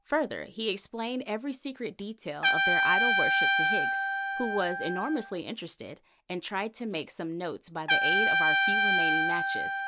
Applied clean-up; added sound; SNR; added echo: none; Trumpet; -5 dB; none.